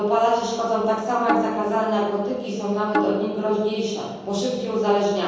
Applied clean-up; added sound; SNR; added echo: none; Tabla; 8 dB; reverberation time 1.3 s.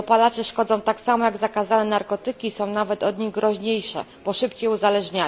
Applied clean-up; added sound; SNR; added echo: none; none; none; none.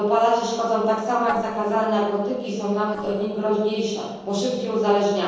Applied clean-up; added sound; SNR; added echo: neural separator model SepFormer DNS4.